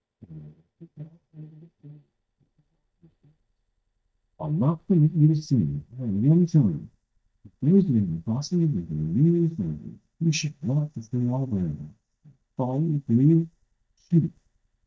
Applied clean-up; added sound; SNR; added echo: neural mask model DeepFilterNet 3.